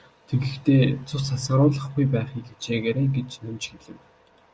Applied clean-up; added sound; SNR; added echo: none; none; none; none.